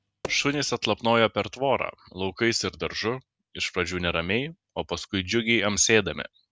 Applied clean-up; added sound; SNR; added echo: neural separator model SepFormer DNS4.